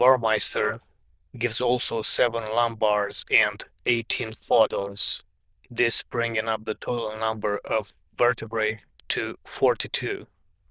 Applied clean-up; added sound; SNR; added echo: neural diffusion model UNIVERSE++.